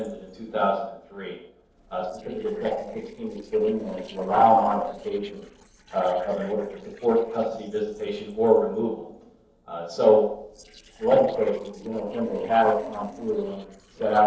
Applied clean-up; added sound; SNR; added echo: neural separator model SepFormer DNS4.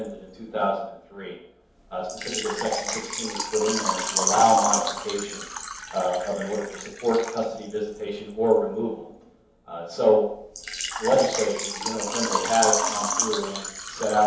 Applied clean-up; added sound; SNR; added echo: none; Water / Liquid; 5 dB; reverberation time 0.8 s.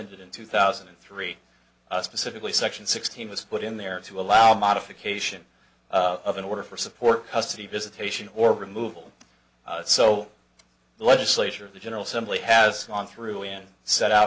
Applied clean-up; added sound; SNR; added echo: none; none; none; none.